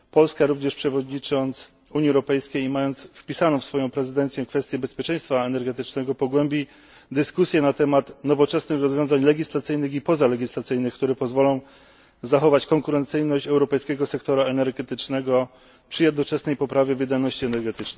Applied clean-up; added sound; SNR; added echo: none; none; none; none.